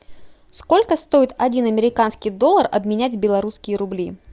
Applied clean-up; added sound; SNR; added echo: none; none; none; none.